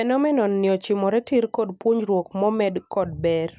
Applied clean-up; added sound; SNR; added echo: none; none; none; none.